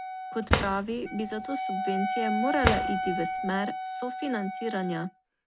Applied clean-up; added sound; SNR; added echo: none; Drawer open or close + Wind instrument, woodwind instrument; -1 dB; none.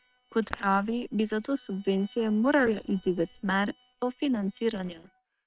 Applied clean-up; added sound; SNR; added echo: neural separator model SepFormer WHAM!.